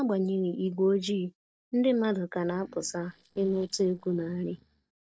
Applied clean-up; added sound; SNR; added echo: neural separator model SepFormer DNS4.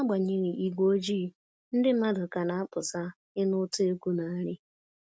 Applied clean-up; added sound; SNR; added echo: none; none; none; none.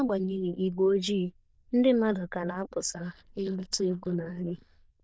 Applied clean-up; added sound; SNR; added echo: neural diffusion model UNIVERSE++.